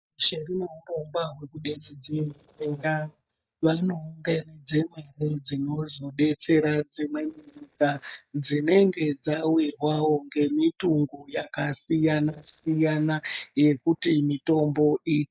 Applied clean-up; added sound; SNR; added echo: neural mask model DeepFilterNet 3.